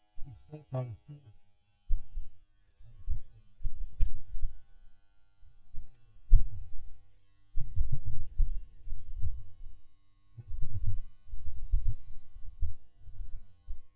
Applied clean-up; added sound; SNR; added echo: neural mask model DeepFilterNet 3.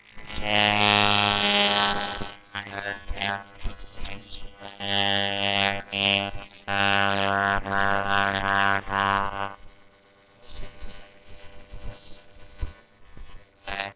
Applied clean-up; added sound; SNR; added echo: neural separator model SepFormer WHAMR!.